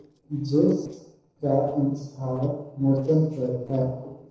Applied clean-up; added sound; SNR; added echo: neural separator model SepFormer DNS4.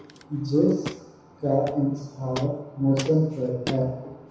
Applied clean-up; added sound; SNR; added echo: none; Walk, footsteps; 15 dB; reverberation time 1.0 s.